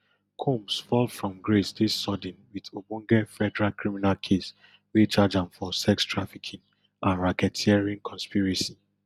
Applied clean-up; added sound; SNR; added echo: none; none; none; none.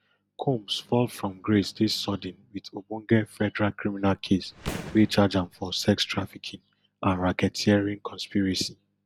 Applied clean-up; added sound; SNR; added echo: none; Fireworks; 14 dB; none.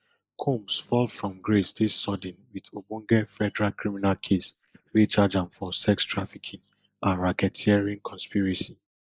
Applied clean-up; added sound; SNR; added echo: neural mask model Resemble Enhance denoiser.